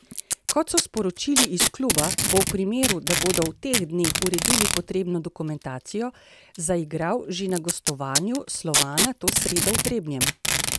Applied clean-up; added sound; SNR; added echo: none; Packing tape, duct tape; -3 dB; none.